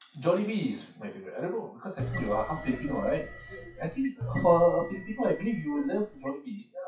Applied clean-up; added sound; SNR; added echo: classical method WPE with log-MMSE.